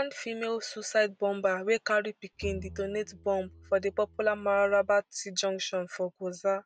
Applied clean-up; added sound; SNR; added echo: none; Bowed string instrument; 17 dB; none.